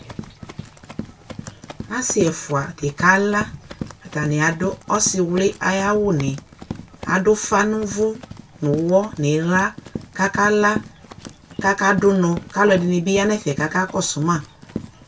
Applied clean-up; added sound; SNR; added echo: none; Run; 14 dB; reverberation time 0.1 s.